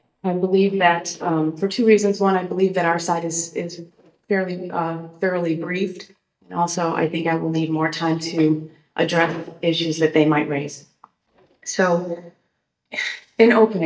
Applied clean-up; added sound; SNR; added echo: neural mask model DeepFilterNet 3.